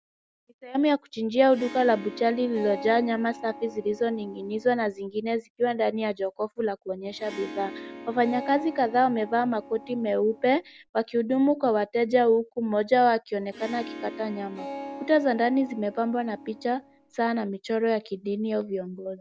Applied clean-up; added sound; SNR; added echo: none; Harp; 15 dB; none.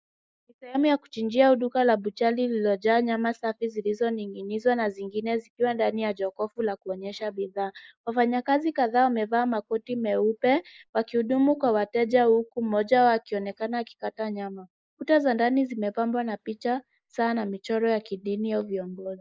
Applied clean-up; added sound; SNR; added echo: neural mask model Resemble Enhance denoiser.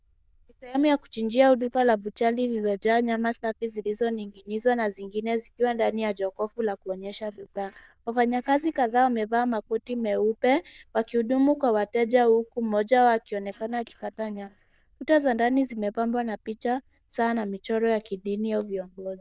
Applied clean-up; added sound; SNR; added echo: neural diffusion model UNIVERSE++.